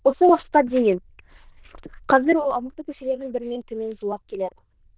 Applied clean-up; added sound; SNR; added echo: neural diffusion model UNIVERSE++.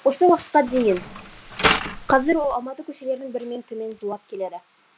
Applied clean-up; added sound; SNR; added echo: none; Mechanisms; 4 dB; none.